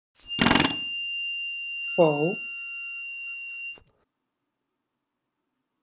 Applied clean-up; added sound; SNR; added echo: none; Harmonica + Tools; -4 dB; none.